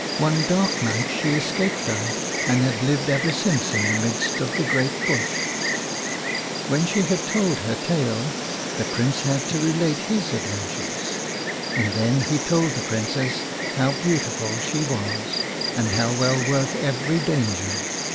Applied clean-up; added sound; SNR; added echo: none; Insect; 2 dB; none.